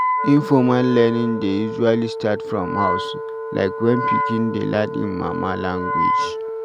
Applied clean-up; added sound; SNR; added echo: none; Wind instrument, woodwind instrument; 4 dB; none.